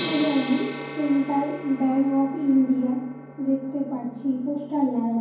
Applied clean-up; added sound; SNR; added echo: none; Gong; 11 dB; reverberation time 1.2 s.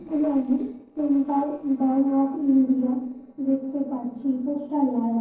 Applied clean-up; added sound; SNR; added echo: neural separator model SepFormer DNS4.